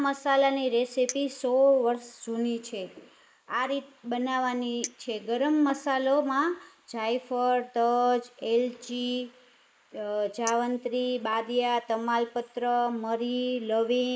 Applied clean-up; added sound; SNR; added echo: neural mask model Resemble Enhance denoiser.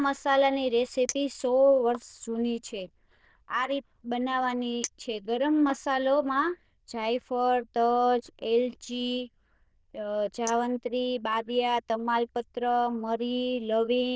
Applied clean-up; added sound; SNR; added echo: neural diffusion model UNIVERSE++.